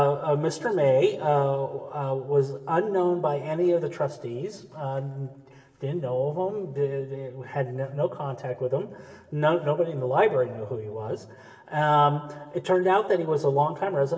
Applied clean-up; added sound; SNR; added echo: none; none; none; reverberation time 1.2 s.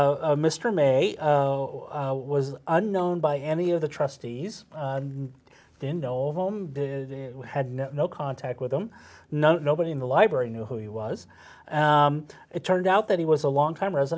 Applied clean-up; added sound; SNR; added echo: none; none; none; none.